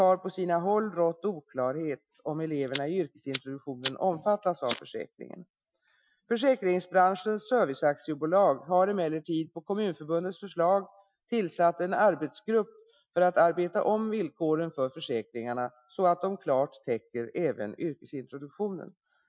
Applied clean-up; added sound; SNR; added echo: classical method Wiener filter.